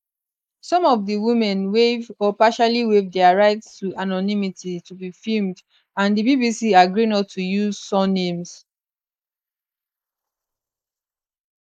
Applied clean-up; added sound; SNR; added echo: neural mask model Resemble Enhance denoiser.